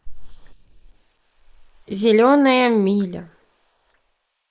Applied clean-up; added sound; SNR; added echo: neural mask model Resemble Enhance denoiser.